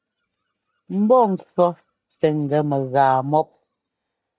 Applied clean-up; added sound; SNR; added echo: neural mask model DeepFilterNet 3.